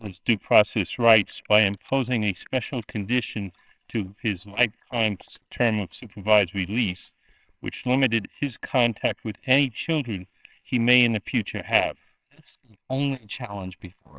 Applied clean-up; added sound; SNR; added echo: neural separator model SepFormer WHAMR!.